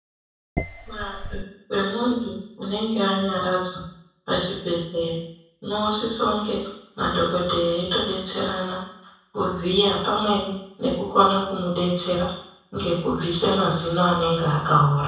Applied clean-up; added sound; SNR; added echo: none; Dishes, pots, and pans; 7 dB; reverberation time 0.7 s.